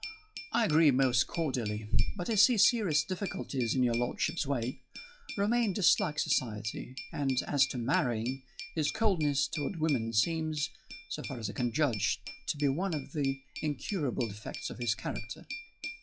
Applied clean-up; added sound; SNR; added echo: classical method log-MMSE.